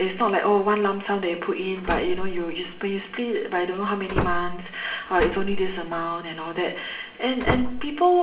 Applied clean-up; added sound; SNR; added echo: none; Slam; 5 dB; reverberation time 0.8 s.